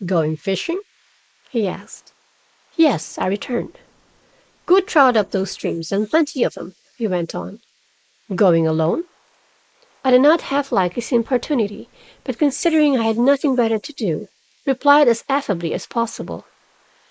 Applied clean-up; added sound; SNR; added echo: neural mask model Resemble Enhance denoiser.